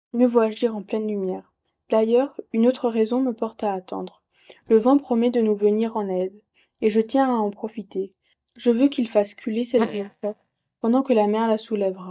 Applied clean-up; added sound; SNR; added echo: neural mask model DeepFilterNet 3.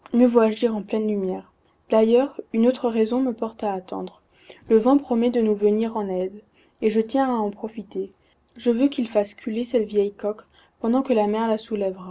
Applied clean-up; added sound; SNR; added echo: none; none; none; none.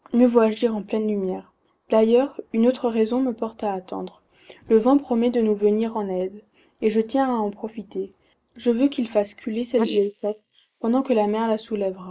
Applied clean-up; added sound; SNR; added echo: neural mask model Resemble Enhance denoiser.